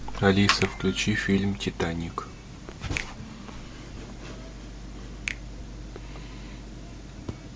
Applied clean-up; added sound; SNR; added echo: none; Finger snapping; 15 dB; none.